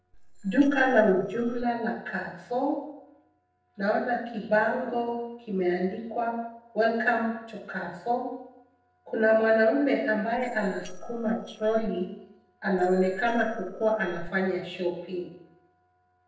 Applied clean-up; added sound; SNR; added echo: neural separator model SepFormer DNS4.